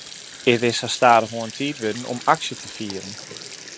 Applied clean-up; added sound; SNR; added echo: none; Sink (filling or washing); 15 dB; none.